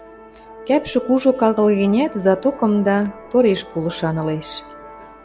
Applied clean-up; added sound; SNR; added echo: none; Musical instrument; 19 dB; none.